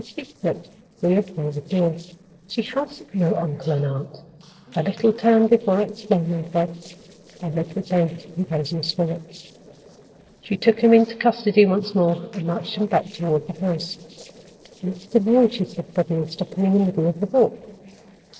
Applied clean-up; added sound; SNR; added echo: neural separator model SepFormer DNS4.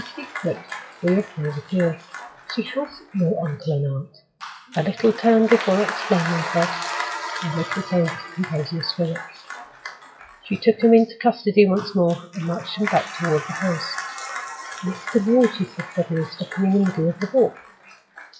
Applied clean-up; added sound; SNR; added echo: classical method WPE with log-MMSE.